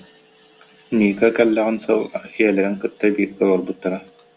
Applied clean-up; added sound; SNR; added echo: none; none; none; none.